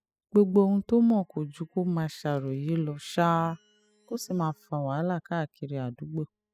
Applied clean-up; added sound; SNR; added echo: classical method spectral subtraction.